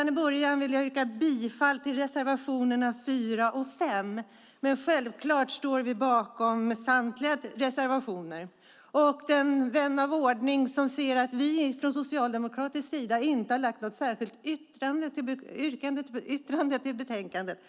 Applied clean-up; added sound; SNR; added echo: none; none; none; none.